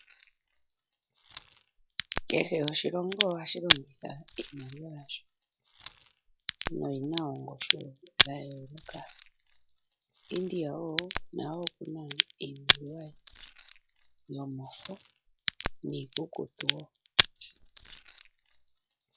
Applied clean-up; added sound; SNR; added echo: classical method log-MMSE.